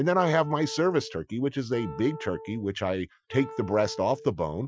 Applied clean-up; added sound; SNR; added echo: classical method Wiener filter.